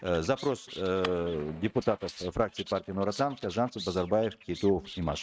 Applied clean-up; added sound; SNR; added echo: neural mask model RNNoise.